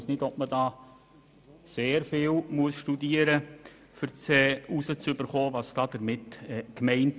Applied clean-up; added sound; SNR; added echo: none; none; none; none.